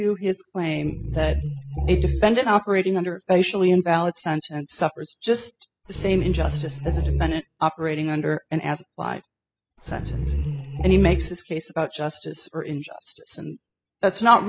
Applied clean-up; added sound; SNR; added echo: classical method spectral subtraction.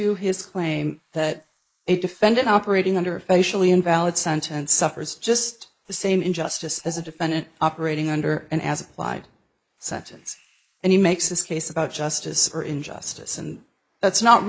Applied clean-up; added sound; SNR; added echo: neural mask model Resemble Enhance denoiser.